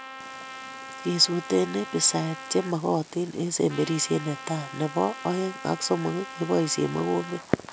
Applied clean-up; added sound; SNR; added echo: none; Trumpet; 14 dB; none.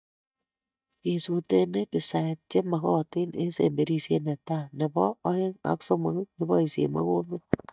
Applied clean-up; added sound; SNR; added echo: neural mask model DeepFilterNet 3.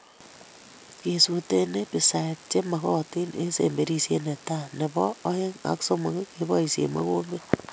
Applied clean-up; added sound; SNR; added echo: none; none; none; none.